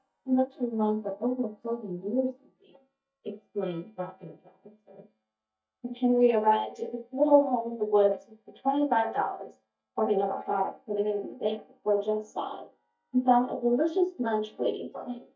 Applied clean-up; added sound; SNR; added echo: neural mask model DeepFilterNet 3.